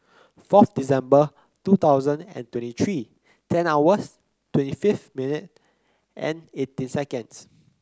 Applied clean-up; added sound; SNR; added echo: none; none; none; none.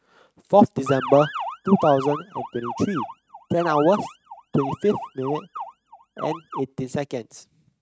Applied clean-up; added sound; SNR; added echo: neural mask model RNNoise.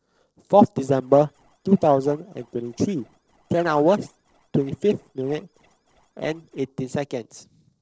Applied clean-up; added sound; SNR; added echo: neural separator model SepFormer DNS4.